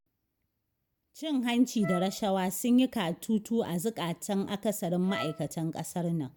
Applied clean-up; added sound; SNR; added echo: none; Wind instrument, woodwind instrument; 12 dB; none.